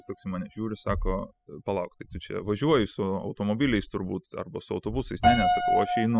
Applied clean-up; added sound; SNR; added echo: classical method spectral subtraction.